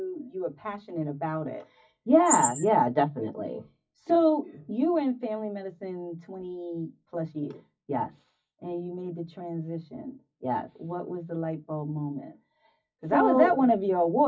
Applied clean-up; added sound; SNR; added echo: classical method WPE with log-MMSE.